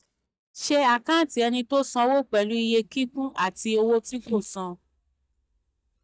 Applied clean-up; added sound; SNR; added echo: neural mask model DeepFilterNet 3.